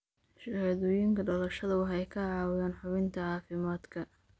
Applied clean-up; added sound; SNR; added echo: none; none; none; none.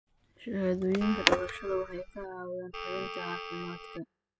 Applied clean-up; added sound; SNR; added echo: classical method spectral subtraction.